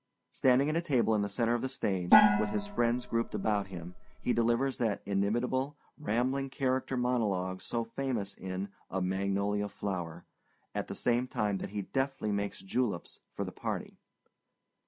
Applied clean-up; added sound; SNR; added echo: none; Gong; -1 dB; none.